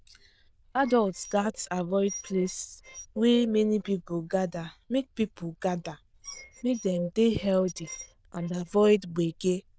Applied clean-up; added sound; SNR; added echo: neural diffusion model UNIVERSE++.